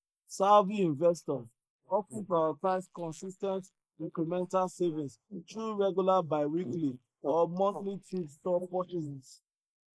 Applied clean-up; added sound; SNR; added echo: neural mask model Resemble Enhance denoiser.